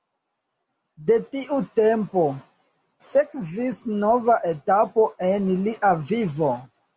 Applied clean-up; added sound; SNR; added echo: none; none; none; none.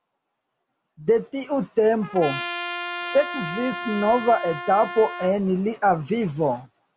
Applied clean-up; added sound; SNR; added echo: none; Trumpet; 9 dB; none.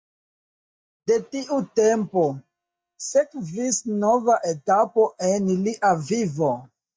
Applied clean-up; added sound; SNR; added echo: neural mask model DeepFilterNet 3.